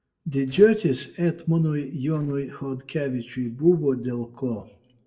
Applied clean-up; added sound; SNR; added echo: neural separator model SepFormer DNS4.